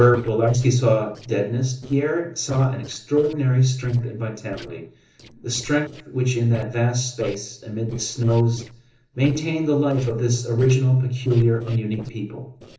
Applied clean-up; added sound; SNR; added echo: neural separator model SepFormer DNS4.